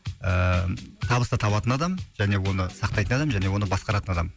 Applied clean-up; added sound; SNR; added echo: none; none; none; none.